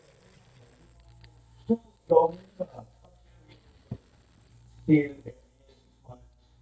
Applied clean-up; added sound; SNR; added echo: neural mask model DeepFilterNet 3.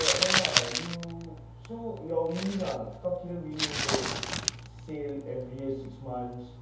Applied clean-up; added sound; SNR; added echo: none; Crumpling, crinkling; -2 dB; reverberation time 0.8 s.